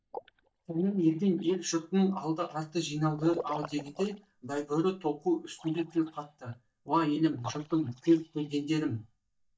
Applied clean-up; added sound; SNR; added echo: neural mask model DeepFilterNet 3.